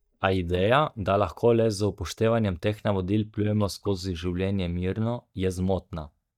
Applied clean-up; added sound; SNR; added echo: neural mask model DeepFilterNet 3.